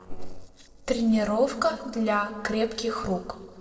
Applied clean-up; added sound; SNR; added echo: neural separator model SepFormer DNS4.